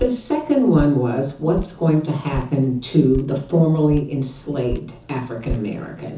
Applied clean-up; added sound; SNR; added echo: none; Drip; 13 dB; reverberation time 0.6 s.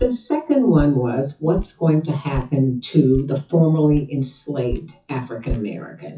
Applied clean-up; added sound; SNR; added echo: classical method WPE with log-MMSE.